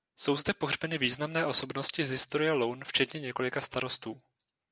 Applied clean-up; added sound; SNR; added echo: none; none; none; none.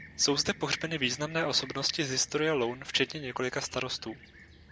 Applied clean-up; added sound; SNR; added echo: none; Fixed-wing aircraft, airplane; 19 dB; none.